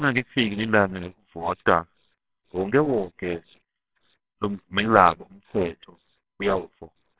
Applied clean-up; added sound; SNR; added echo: neural separator model SepFormer WHAMR!.